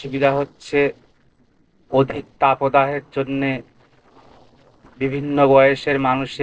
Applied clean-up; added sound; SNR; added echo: neural separator model SepFormer DNS4.